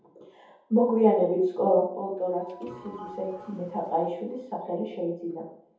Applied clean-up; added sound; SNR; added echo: none; Sliding door / Doorbell; 20 dB; reverberation time 0.7 s.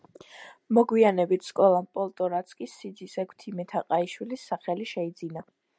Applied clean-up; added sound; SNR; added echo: none; none; none; none.